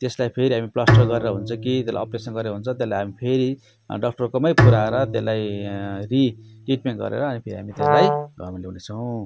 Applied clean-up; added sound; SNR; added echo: none; Bowed string instrument + Brass instrument; 0 dB; none.